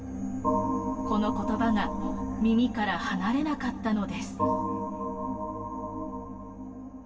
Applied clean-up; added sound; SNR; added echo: none; Organ; 5 dB; reverberation time 2.4 s.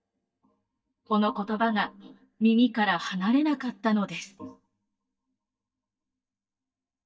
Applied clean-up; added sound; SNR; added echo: neural mask model DeepFilterNet 3.